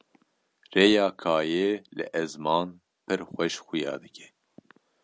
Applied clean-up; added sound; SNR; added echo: none; none; none; none.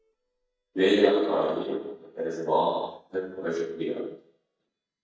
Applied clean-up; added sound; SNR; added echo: neural mask model DeepFilterNet 3.